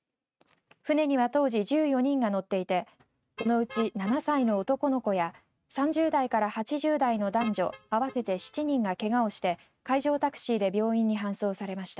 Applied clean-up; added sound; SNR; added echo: neural mask model RNNoise.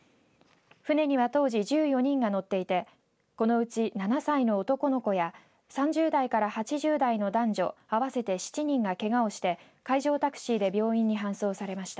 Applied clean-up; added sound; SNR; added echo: none; none; none; none.